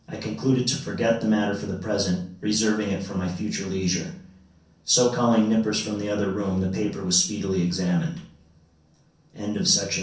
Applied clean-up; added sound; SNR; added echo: none; none; none; reverberation time 0.6 s.